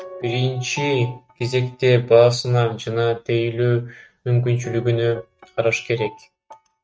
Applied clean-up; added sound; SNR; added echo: neural mask model RNNoise.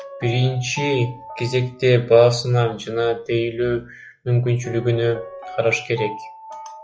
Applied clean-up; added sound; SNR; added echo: classical method log-MMSE.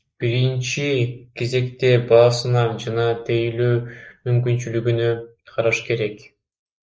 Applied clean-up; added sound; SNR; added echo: neural mask model Resemble Enhance denoiser.